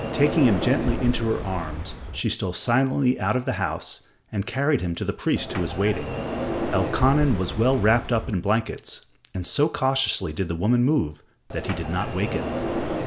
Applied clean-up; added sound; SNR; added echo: none; Sliding door; 7 dB; none.